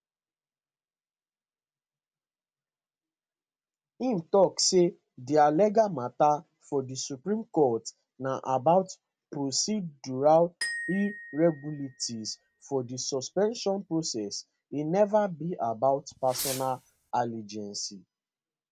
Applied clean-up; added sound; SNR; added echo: none; Fireworks + Glockenspiel; 12 dB; none.